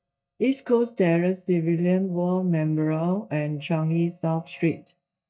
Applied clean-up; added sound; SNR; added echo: neural mask model DeepFilterNet 3.